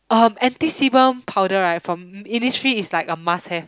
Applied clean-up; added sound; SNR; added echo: none; none; none; none.